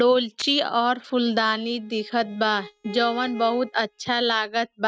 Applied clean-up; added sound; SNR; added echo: neural mask model RNNoise.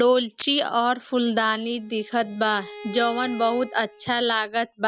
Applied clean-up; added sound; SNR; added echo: none; Bowed string instrument; 18 dB; none.